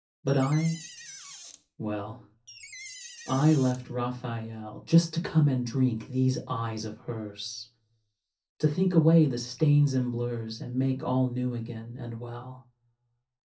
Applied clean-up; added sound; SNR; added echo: none; Door; 17 dB; reverberation time 0.3 s.